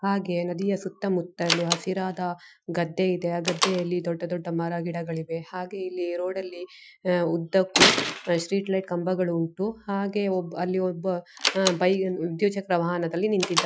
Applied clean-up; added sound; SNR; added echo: classical method Wiener filter.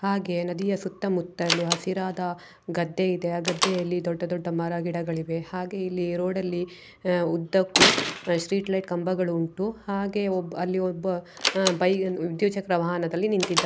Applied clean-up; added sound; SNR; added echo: none; Slam; 6 dB; none.